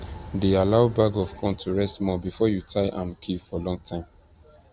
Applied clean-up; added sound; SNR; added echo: none; none; none; none.